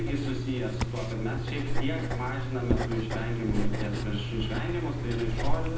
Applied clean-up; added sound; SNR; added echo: none; Writing; -4 dB; reverberation time 0.8 s.